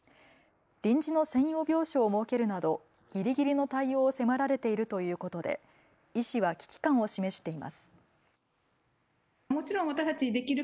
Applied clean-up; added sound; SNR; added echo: neural mask model Resemble Enhance denoiser.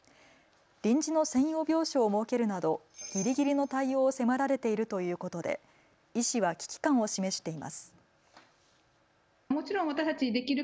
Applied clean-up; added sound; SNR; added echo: none; Bell; 13 dB; none.